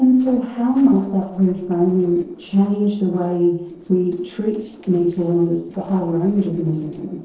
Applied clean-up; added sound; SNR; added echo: neural separator model SepFormer DNS4.